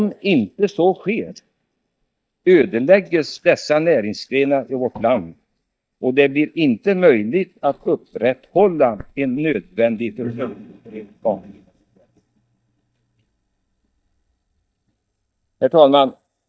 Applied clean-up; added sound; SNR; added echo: neural mask model DeepFilterNet 3.